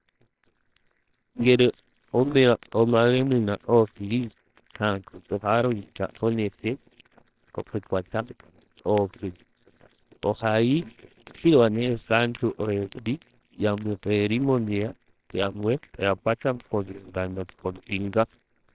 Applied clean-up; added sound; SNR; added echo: neural separator model SepFormer WHAMR!.